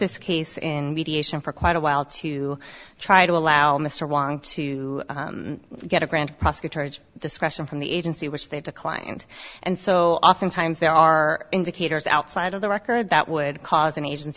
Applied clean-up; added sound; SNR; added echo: none; none; none; none.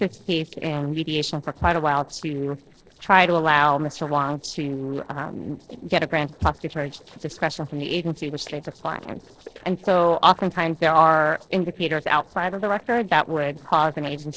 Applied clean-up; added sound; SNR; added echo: neural separator model SepFormer DNS4.